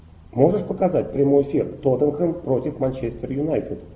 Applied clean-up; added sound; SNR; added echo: none; none; none; none.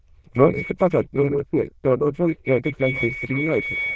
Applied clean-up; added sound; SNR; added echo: neural diffusion model UNIVERSE++.